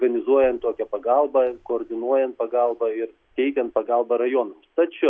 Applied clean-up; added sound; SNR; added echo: none; none; none; none.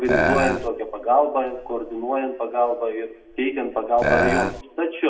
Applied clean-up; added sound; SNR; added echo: none; Burping, eructation; -2 dB; reverberation time 0.7 s.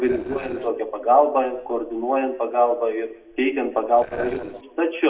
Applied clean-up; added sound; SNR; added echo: neural separator model SepFormer DNS4.